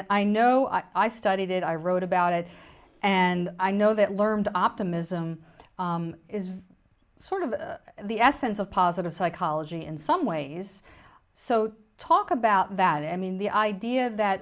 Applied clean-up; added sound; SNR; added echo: none; none; none; none.